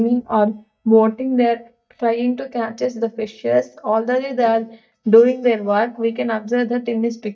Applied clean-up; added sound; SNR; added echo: neural mask model DeepFilterNet 3.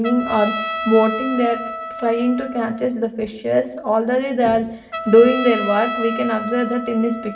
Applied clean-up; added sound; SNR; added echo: none; Trumpet; 9 dB; reverberation time 0.7 s.